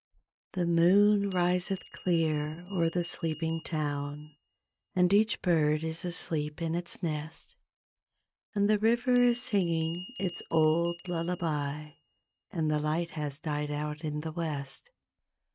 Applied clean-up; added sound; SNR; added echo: neural mask model RNNoise.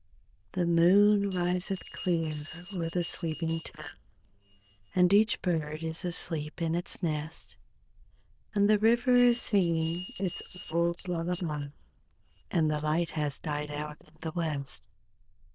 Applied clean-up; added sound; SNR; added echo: neural diffusion model UNIVERSE++.